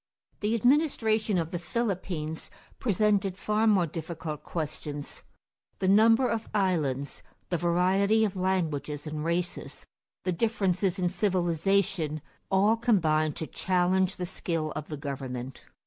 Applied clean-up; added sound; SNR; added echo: none; none; none; none.